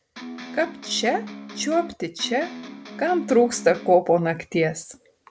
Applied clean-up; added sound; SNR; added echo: none; Electric guitar; 13 dB; none.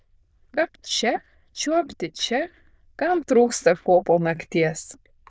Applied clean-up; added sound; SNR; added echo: neural diffusion model UNIVERSE++.